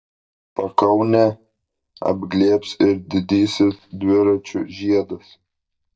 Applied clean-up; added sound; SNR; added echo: neural mask model DeepFilterNet 3.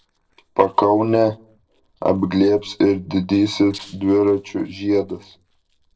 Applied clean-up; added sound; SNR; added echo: neural separator model SepFormer DNS4.